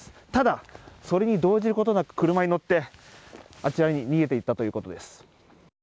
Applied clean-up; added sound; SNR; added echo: none; none; none; none.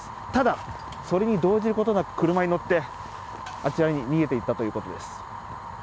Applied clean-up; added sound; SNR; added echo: none; Fire; 12 dB; none.